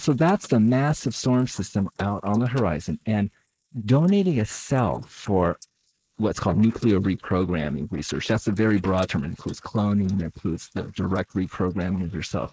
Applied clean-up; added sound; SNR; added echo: neural mask model Resemble Enhance denoiser.